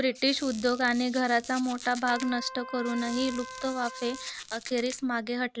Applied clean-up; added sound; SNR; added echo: none; Trumpet + Squeak; 14 dB; none.